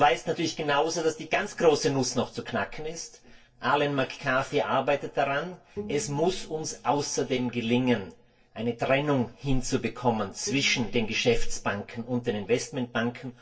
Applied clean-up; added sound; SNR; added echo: neural separator model SepFormer DNS4.